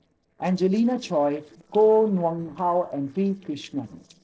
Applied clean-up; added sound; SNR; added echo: neural separator model SepFormer DNS4.